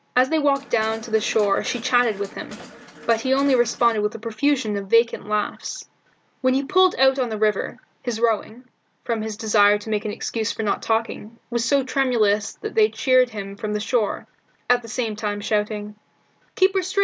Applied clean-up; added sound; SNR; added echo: none; Mechanisms; 18 dB; none.